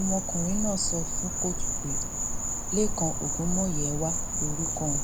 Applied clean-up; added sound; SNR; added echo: none; Insect; -2 dB; none.